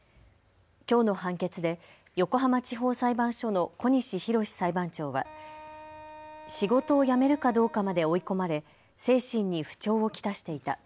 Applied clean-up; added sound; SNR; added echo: none; Wind instrument, woodwind instrument; 19 dB; none.